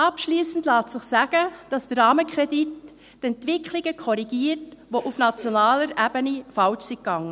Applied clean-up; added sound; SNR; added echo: none; none; none; none.